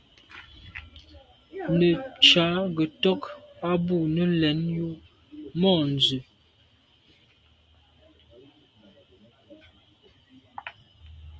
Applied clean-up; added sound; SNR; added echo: none; none; none; none.